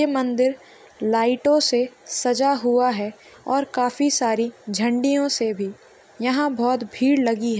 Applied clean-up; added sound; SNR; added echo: none; none; none; none.